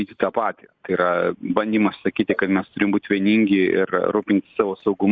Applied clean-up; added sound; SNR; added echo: neural mask model Resemble Enhance denoiser.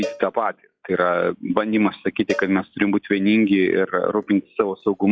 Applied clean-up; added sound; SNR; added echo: classical method log-MMSE.